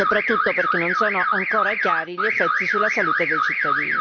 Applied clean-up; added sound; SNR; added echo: neural mask model Resemble Enhance denoiser.